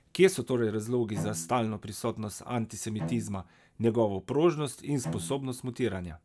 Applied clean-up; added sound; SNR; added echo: none; Bowed string instrument; 11 dB; none.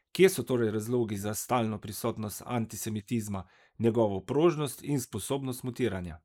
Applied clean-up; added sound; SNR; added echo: neural mask model Resemble Enhance denoiser.